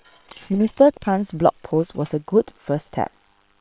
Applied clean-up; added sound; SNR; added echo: neural separator model SepFormer WHAM!.